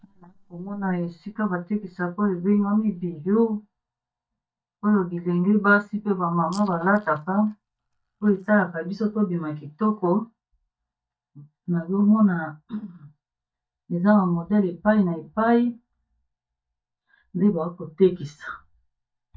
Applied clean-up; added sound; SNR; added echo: neural mask model DeepFilterNet 3.